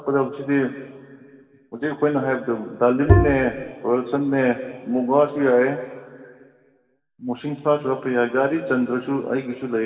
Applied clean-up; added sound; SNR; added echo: none; Bowed string instrument; -5 dB; reverberation time 2.0 s.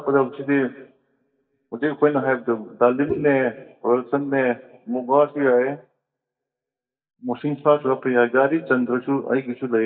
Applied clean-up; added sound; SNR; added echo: neural mask model DeepFilterNet 3.